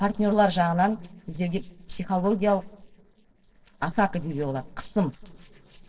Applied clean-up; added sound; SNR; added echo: neural separator model SepFormer DNS4.